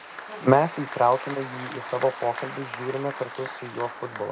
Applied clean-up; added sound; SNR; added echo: none; Applause; 11 dB; none.